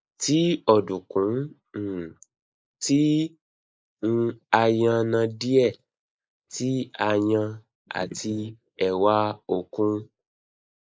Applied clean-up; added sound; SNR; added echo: neural mask model Resemble Enhance denoiser.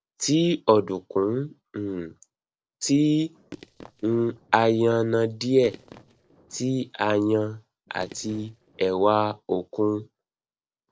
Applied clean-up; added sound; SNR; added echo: neural separator model SepFormer DNS4.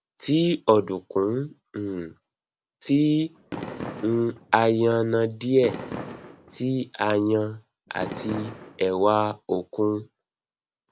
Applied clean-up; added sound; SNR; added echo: none; Fireworks; 12 dB; none.